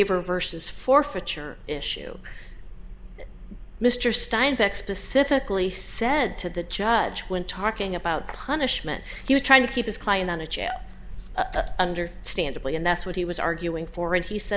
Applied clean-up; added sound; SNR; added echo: none; none; none; none.